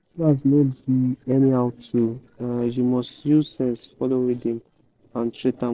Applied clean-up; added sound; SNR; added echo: neural separator model SepFormer DNS4.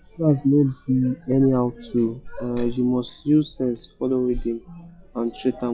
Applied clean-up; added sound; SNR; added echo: classical method log-MMSE.